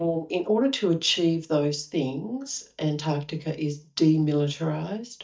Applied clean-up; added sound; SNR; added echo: neural mask model DeepFilterNet 3.